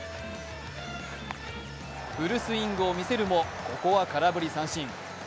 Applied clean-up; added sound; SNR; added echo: none; none; none; none.